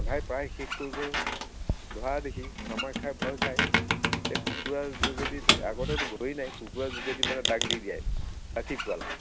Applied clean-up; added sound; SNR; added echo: none; Squeak; -4 dB; none.